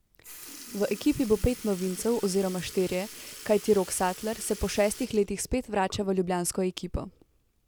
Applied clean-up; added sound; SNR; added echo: none; Sink (filling or washing) / Liquid; 17 dB; none.